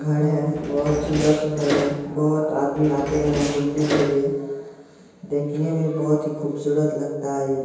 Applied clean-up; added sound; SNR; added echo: none; Door; 7 dB; reverberation time 1.2 s.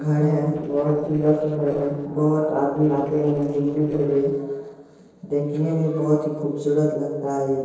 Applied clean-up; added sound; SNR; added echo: neural separator model SepFormer DNS4.